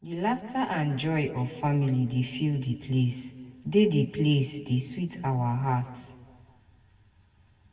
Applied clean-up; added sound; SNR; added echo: none; none; none; reverberation time 1.6 s.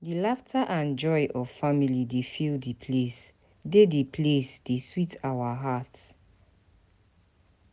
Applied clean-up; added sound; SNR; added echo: none; none; none; none.